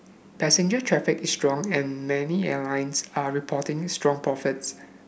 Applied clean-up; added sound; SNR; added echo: none; none; none; none.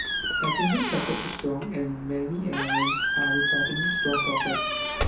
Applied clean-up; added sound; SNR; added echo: none; Squeak; -3 dB; reverberation time 0.9 s.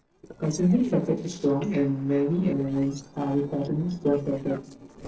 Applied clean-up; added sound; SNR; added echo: neural separator model SepFormer DNS4.